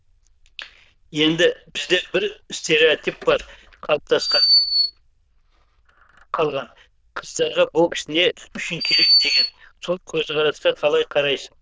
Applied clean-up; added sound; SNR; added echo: neural diffusion model UNIVERSE++.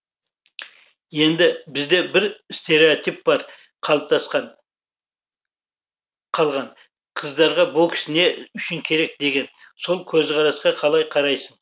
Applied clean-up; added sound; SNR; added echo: none; none; none; none.